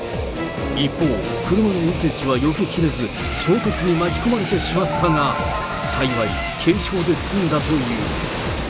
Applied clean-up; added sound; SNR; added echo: none; Frog; 17 dB; none.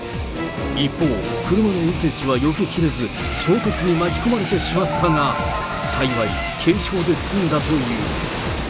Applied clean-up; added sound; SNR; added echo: none; none; none; none.